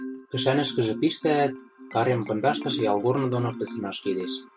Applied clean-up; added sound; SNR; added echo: none; Marimba, xylophone; 10 dB; none.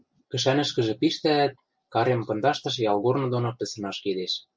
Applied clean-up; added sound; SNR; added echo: none; none; none; none.